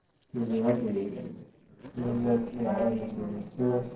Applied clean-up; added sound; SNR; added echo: neural separator model SepFormer DNS4.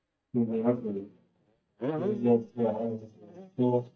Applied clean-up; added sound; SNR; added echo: neural mask model DeepFilterNet 3.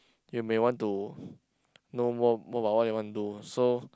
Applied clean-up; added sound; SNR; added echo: none; none; none; none.